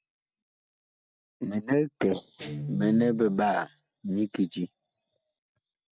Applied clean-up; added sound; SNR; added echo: neural separator model SepFormer DNS4.